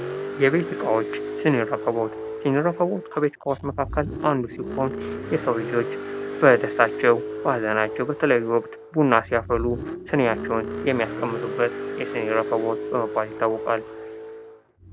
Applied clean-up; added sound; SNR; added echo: none; Car; 8 dB; none.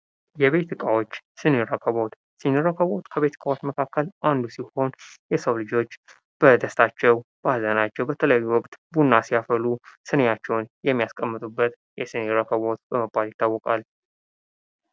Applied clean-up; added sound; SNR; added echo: none; none; none; none.